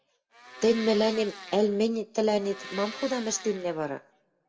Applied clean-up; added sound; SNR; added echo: none; Domestic sounds, home sounds; 15 dB; reverberation time 0.4 s.